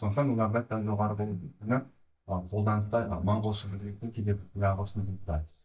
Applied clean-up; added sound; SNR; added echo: neural mask model DeepFilterNet 3.